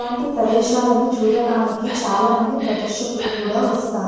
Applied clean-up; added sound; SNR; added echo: neural separator model SepFormer DNS4.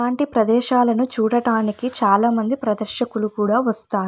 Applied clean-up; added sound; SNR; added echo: none; none; none; none.